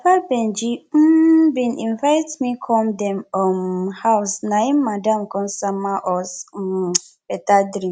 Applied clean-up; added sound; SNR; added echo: none; none; none; none.